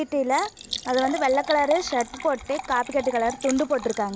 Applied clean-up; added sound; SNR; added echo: none; Liquid; 12 dB; none.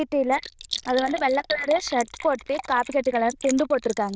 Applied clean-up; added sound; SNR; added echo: neural diffusion model UNIVERSE++.